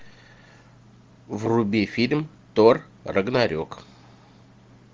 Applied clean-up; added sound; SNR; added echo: none; none; none; none.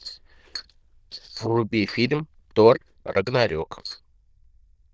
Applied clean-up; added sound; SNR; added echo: neural diffusion model UNIVERSE++.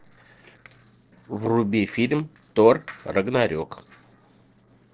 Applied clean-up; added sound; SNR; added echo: neural separator model SepFormer DNS4.